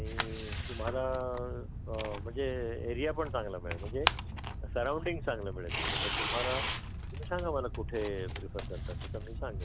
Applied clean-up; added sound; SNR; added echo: none; Tearing; 0 dB; none.